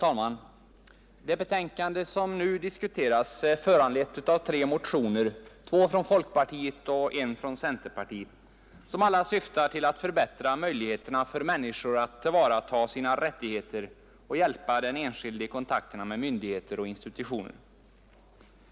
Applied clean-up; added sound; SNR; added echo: none; none; none; none.